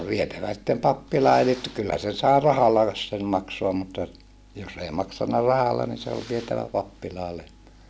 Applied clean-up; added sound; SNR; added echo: none; none; none; none.